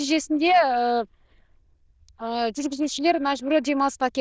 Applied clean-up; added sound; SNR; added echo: neural diffusion model UNIVERSE++.